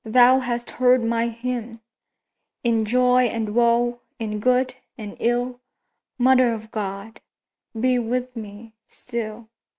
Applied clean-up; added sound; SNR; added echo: none; none; none; none.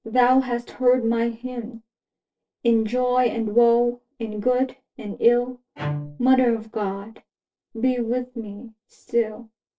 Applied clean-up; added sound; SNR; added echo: neural separator model SepFormer DNS4.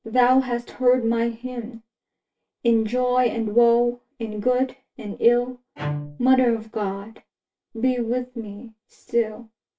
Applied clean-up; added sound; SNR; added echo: none; Bowed string instrument; 10 dB; reverberation time 0.1 s.